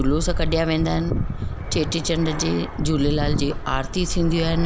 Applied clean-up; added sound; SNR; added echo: none; Fixed-wing aircraft, airplane; 3 dB; none.